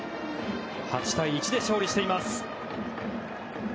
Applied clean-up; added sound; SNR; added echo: none; none; none; none.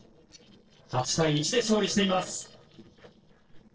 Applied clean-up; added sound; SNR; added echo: neural separator model SepFormer DNS4.